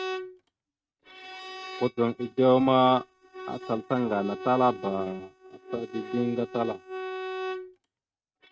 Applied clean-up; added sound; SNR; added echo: neural mask model RNNoise.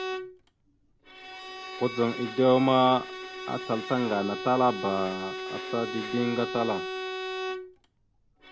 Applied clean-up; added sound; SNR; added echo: none; Bowed string instrument; 8 dB; none.